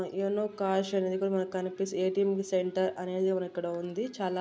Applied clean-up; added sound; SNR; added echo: none; none; none; none.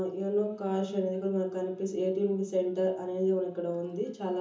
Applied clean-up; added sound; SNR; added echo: none; none; none; reverberation time 0.8 s.